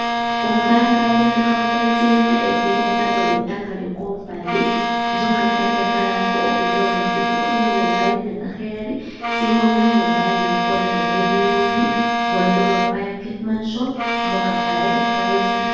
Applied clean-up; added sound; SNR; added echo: none; Bowed string instrument; -1 dB; reverberation time 1.3 s.